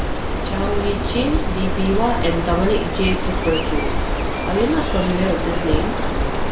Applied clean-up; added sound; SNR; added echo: none; Bird; -2 dB; reverberation time 0.3 s.